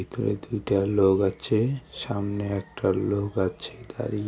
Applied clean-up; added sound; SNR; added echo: none; none; none; none.